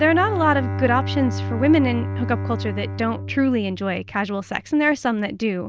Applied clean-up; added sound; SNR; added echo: none; Bowed string instrument; 6 dB; none.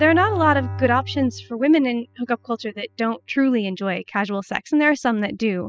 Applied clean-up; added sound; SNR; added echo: classical method spectral subtraction.